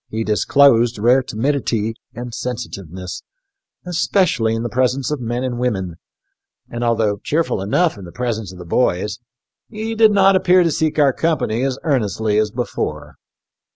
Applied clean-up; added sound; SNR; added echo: none; none; none; none.